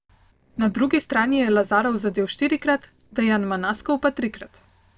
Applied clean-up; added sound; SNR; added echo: neural separator model SepFormer DNS4.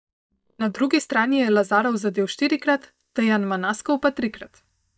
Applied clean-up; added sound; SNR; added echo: neural mask model DeepFilterNet 3.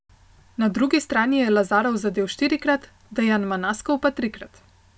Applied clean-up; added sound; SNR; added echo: none; none; none; none.